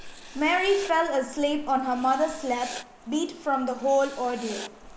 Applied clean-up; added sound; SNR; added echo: none; Rain + Writing; 15 dB; none.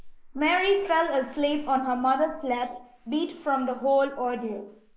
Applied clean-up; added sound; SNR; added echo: neural mask model Resemble Enhance denoiser.